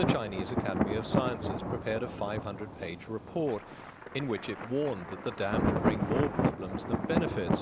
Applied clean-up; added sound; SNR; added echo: none; Thunder; -2 dB; none.